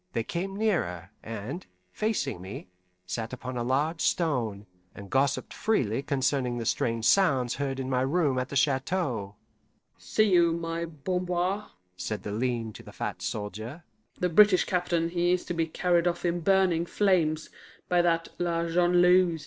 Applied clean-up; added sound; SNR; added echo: neural separator model SepFormer DNS4.